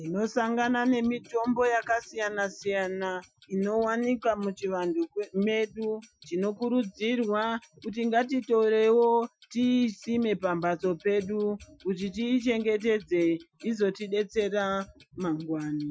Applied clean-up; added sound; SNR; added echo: classical method Wiener filter.